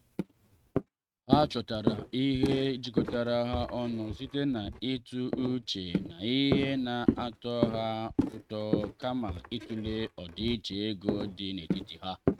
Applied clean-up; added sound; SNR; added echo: neural mask model RNNoise.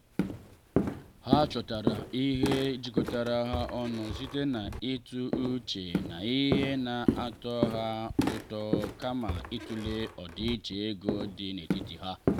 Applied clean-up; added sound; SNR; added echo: none; Walk, footsteps; 1 dB; none.